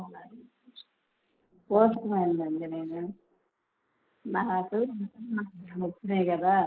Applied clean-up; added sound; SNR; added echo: neural mask model Resemble Enhance denoiser.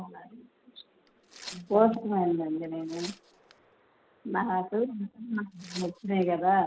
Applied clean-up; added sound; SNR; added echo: none; Tearing; 19 dB; none.